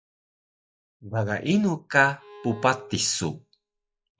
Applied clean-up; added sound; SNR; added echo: classical method log-MMSE.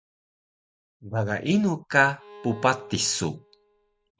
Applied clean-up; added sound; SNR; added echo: none; Bowed string instrument; 19 dB; none.